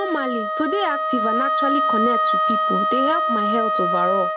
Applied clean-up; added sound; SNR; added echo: none; Wind instrument, woodwind instrument; -4 dB; none.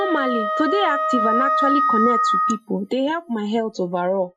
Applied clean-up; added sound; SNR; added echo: classical method Wiener filter.